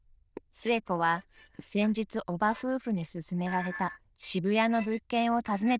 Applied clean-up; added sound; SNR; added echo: neural diffusion model UNIVERSE++.